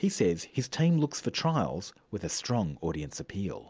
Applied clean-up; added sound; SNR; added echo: none; none; none; none.